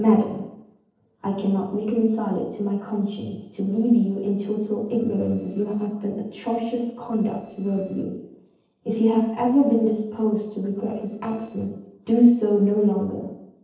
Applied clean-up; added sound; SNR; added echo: neural separator model SepFormer DNS4.